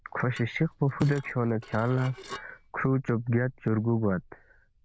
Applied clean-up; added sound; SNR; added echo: neural diffusion model UNIVERSE++.